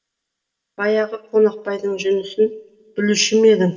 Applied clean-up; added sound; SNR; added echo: none; none; none; reverberation time 1.0 s.